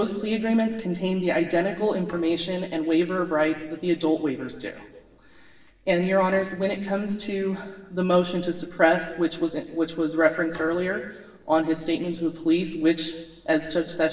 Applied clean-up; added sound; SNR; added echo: neural separator model SepFormer DNS4.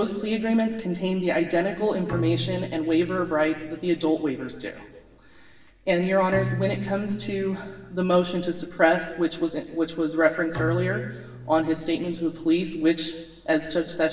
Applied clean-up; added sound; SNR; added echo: none; Bowed string instrument; 13 dB; reverberation time 1.2 s.